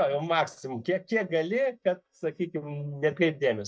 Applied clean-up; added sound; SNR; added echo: neural mask model DeepFilterNet 3.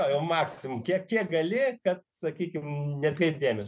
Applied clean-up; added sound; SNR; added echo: none; none; none; none.